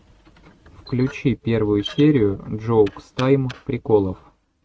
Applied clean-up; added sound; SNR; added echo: neural mask model RNNoise.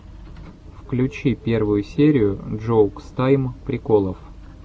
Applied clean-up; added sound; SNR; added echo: none; none; none; none.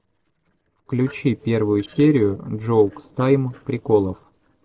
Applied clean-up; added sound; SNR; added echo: neural separator model SepFormer DNS4.